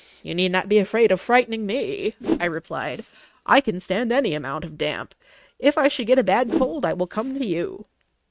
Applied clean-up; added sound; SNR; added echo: neural mask model RNNoise.